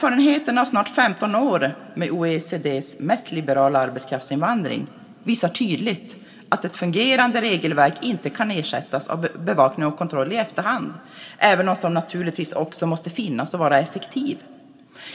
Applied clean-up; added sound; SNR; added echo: none; none; none; reverberation time 1.6 s.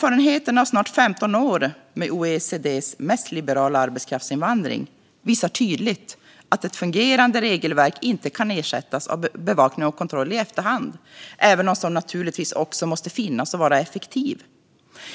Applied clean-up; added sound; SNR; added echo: none; none; none; none.